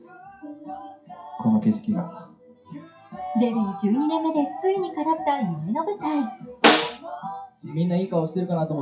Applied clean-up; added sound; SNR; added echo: classical method WPE with log-MMSE.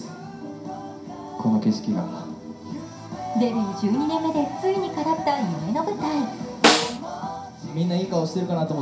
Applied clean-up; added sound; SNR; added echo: none; Snare drum; -2 dB; reverberation time 0.5 s.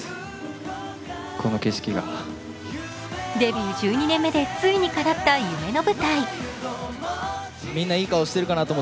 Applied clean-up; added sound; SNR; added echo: none; none; none; none.